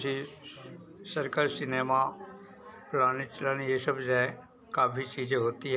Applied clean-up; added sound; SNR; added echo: none; none; none; none.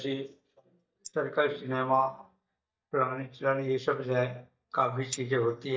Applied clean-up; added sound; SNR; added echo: neural mask model DeepFilterNet 3.